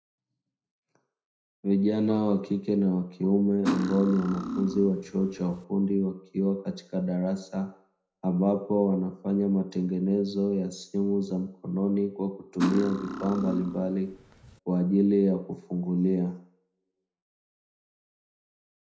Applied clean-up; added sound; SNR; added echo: none; Cutlery, silverware; 5 dB; reverberation time 0.5 s.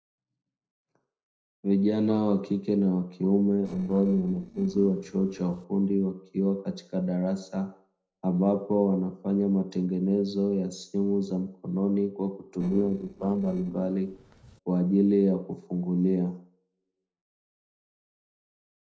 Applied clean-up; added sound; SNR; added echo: neural separator model SepFormer DNS4.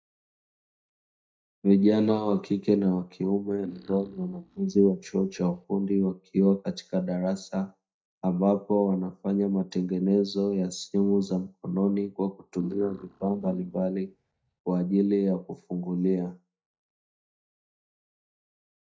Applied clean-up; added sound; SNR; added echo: neural mask model DeepFilterNet 3.